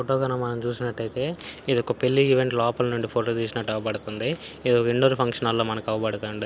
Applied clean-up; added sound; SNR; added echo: none; none; none; none.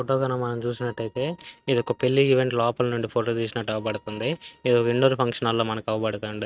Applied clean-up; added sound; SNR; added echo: neural mask model RNNoise.